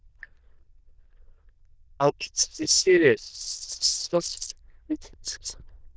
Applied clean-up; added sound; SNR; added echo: neural diffusion model UNIVERSE++.